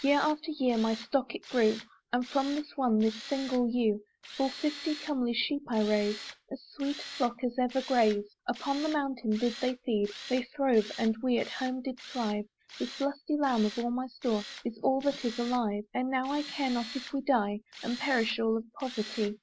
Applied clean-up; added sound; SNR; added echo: none; Tools; 16 dB; none.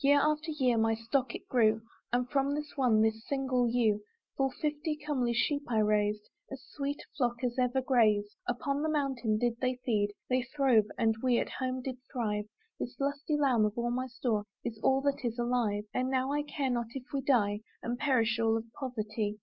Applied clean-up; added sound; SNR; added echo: none; none; none; none.